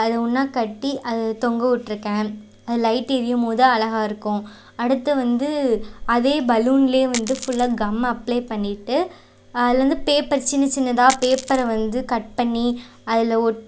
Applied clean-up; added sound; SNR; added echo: none; Coin (dropping); 14 dB; none.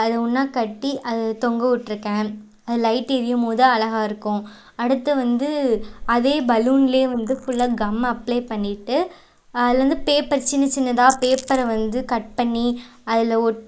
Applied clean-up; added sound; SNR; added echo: neural mask model Resemble Enhance denoiser.